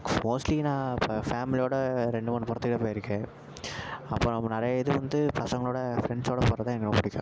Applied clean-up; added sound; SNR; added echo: none; none; none; none.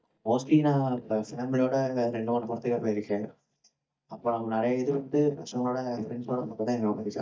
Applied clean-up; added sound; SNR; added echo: neural mask model DeepFilterNet 3.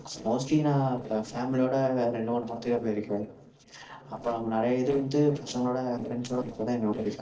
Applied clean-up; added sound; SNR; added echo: neural separator model SepFormer DNS4.